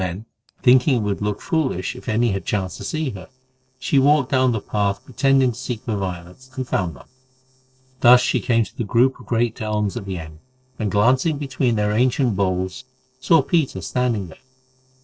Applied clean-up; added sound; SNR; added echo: neural separator model SepFormer DNS4.